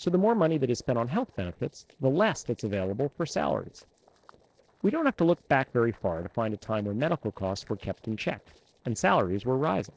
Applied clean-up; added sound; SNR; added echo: neural separator model SepFormer DNS4.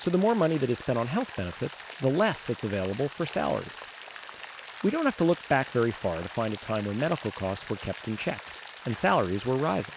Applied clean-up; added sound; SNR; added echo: none; Rain; 14 dB; none.